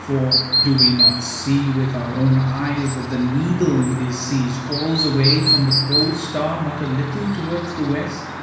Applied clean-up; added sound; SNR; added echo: none; Chirp, tweet; 3 dB; reverberation time 1.1 s.